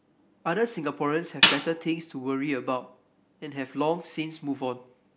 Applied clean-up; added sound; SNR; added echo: none; Snare drum; -4 dB; none.